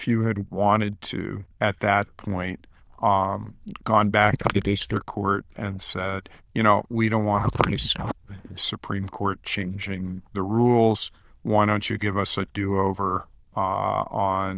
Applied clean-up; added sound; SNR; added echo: neural diffusion model UNIVERSE++.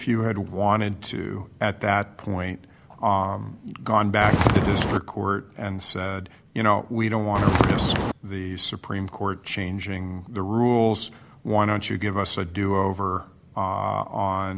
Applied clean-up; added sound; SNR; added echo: none; Walk, footsteps; -4 dB; none.